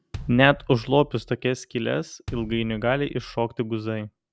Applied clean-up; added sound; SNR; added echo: none; Bass drum; 17 dB; none.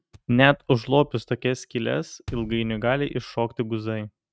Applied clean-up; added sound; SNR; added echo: neural mask model RNNoise.